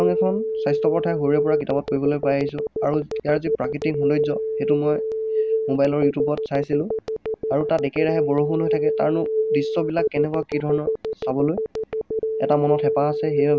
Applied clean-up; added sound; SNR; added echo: none; Telephone; 0 dB; none.